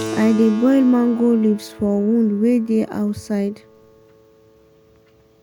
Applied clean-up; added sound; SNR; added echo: none; Keyboard (musical); 16 dB; none.